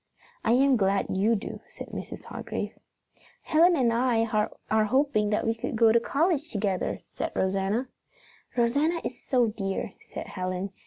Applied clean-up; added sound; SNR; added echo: none; none; none; none.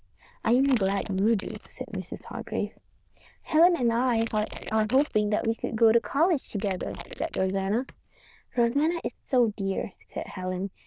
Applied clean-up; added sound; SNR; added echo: neural diffusion model UNIVERSE++.